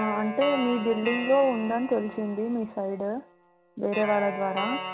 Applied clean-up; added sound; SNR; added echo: none; Guitar; 9 dB; none.